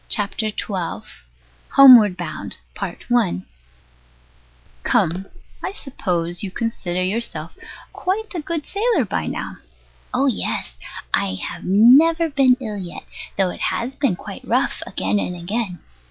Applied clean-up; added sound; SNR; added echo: none; none; none; none.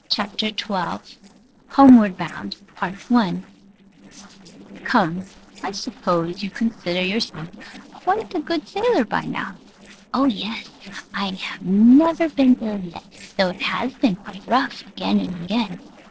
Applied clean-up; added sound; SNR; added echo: neural separator model SepFormer DNS4.